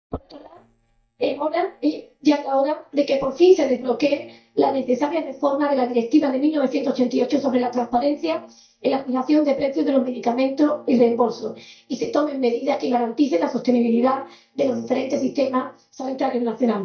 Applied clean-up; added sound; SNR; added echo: neural mask model DeepFilterNet 3.